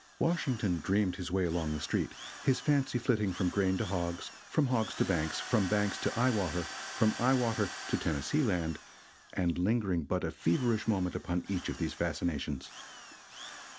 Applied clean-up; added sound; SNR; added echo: none; Drill; 15 dB; none.